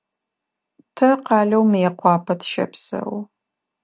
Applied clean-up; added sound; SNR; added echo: none; none; none; none.